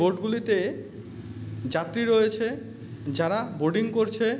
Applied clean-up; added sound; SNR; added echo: none; none; none; none.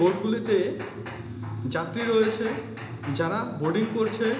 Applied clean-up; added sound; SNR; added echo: none; Hammer; 16 dB; reverberation time 0.8 s.